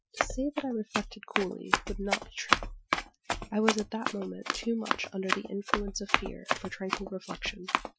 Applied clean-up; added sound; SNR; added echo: classical method Wiener filter.